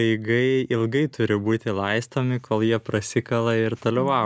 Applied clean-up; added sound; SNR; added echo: none; none; none; none.